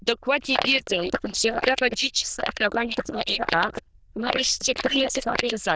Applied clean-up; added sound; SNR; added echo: neural diffusion model UNIVERSE++.